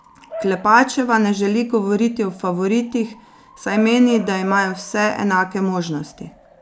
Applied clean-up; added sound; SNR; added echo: none; Bark / Motor vehicle (road) / Siren; 19 dB; none.